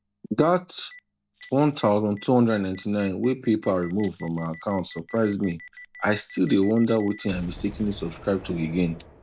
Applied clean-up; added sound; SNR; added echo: none; Rattle (instrument) + Boom; 20 dB; none.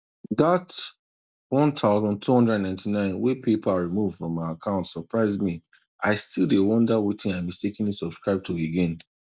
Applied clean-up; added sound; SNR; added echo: none; none; none; none.